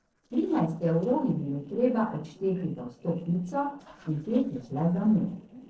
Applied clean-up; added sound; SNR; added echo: neural separator model SepFormer DNS4.